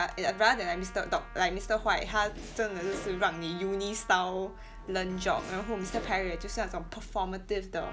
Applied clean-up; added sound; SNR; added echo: none; Trumpet + Door; 15 dB; none.